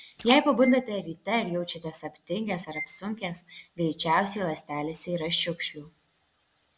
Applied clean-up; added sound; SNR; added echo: none; Bowed string instrument + Splash, splatter; 13 dB; none.